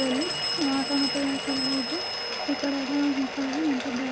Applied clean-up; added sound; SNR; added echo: none; Telephone + Bathtub (filling or washing); 3 dB; none.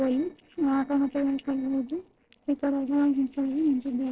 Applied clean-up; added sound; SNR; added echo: neural separator model SepFormer DNS4.